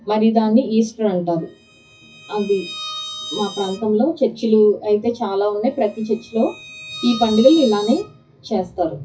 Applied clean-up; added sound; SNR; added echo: classical method WPE with log-MMSE.